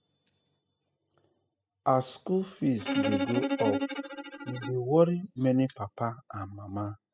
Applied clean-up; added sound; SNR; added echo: classical method spectral subtraction.